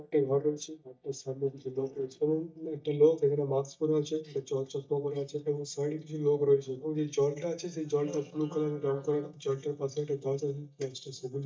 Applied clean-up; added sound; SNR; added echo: neural mask model DeepFilterNet 3.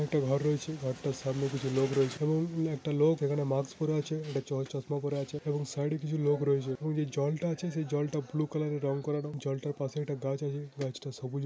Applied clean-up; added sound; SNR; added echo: none; none; none; none.